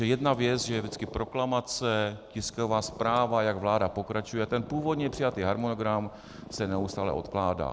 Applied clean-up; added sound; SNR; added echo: none; Purr; 17 dB; none.